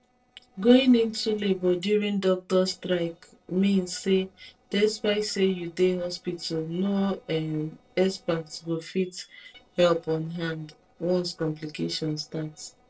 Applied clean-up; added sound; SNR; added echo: neural separator model SepFormer DNS4.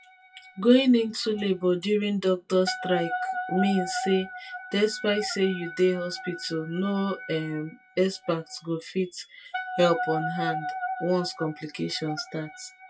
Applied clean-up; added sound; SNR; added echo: classical method WPE with log-MMSE.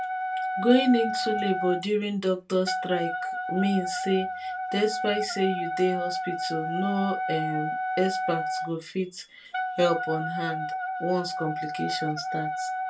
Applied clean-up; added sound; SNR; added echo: none; Wind instrument, woodwind instrument; 3 dB; reverberation time 0.1 s.